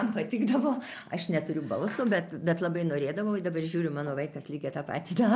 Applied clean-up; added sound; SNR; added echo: none; none; none; none.